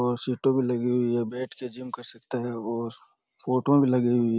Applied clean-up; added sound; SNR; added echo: none; none; none; none.